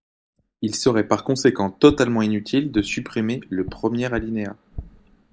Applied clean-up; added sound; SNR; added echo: neural mask model DeepFilterNet 3.